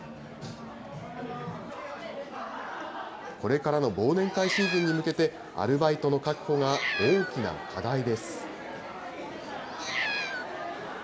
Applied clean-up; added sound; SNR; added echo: none; Meow; 6 dB; none.